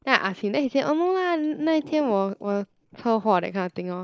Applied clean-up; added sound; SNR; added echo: neural mask model Resemble Enhance denoiser.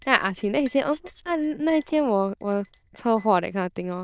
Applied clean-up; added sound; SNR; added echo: neural diffusion model UNIVERSE++.